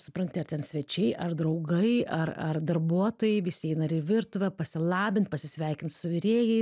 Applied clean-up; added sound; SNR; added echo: none; none; none; none.